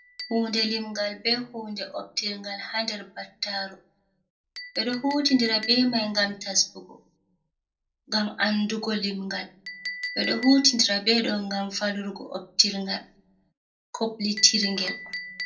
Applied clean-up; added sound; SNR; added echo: none; Chink, clink; 15 dB; reverberation time 0.2 s.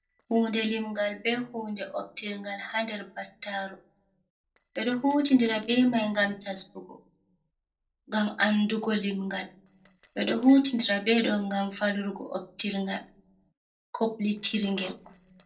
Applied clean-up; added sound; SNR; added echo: neural separator model SepFormer DNS4.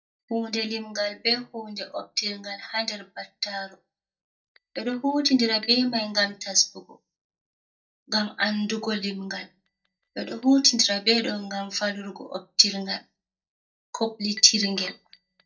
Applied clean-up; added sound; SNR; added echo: neural mask model DeepFilterNet 3.